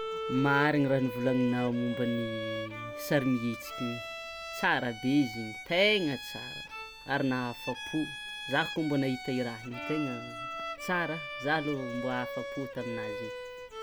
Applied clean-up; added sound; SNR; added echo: none; Bowed string instrument; 8 dB; none.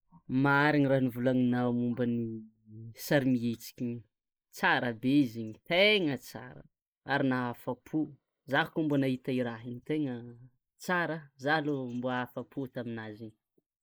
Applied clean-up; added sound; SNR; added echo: neural mask model Resemble Enhance denoiser.